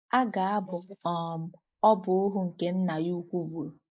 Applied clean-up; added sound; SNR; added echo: neural mask model Resemble Enhance denoiser.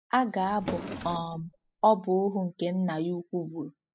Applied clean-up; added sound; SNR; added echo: classical method spectral subtraction.